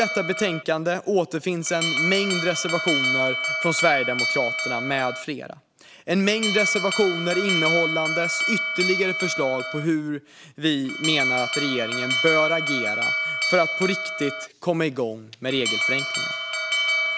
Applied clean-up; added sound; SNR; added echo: none; Alarm; 1 dB; none.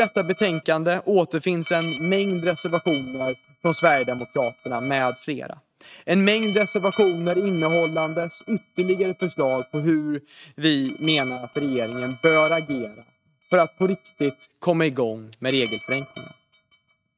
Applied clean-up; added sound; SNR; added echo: neural mask model RNNoise.